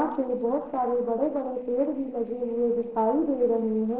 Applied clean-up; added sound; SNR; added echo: neural separator model SepFormer DNS4.